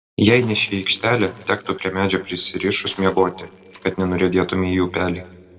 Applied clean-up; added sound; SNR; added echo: neural separator model SepFormer DNS4.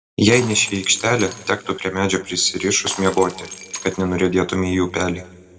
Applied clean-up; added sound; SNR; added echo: none; Shatter; 16 dB; reverberation time 1.3 s.